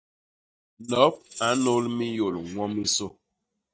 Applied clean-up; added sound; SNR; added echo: neural mask model DeepFilterNet 3.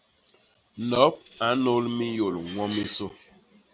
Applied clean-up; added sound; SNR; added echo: none; Tambourine; 13 dB; none.